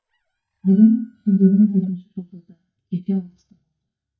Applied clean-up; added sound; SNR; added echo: neural mask model DeepFilterNet 3.